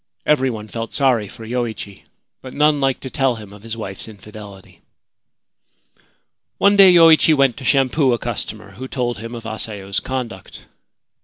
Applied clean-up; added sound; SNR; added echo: none; none; none; none.